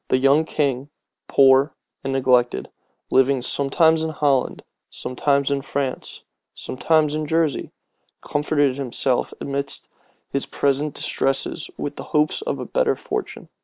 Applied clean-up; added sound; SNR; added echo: none; none; none; none.